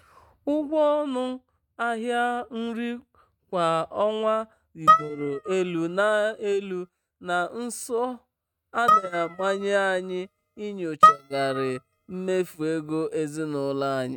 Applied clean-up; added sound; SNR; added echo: neural mask model RNNoise.